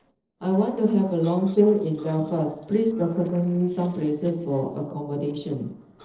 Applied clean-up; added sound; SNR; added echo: neural separator model SepFormer DNS4.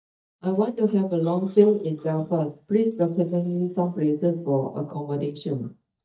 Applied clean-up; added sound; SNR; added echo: neural mask model DeepFilterNet 3.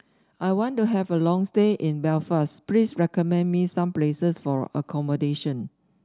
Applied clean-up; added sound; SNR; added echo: none; none; none; none.